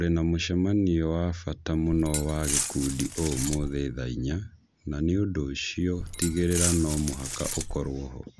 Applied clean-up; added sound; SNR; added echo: none; Glass; 5 dB; none.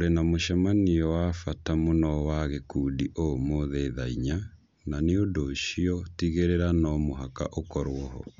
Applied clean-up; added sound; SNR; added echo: none; none; none; none.